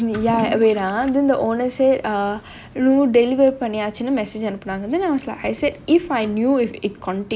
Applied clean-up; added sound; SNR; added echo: none; Toilet flush / Liquid; 18 dB; none.